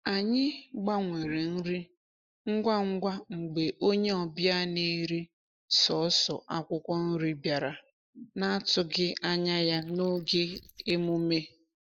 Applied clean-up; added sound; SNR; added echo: neural mask model Resemble Enhance denoiser.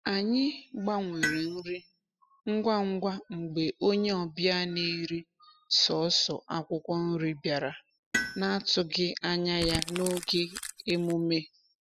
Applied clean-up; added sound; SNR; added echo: classical method spectral subtraction.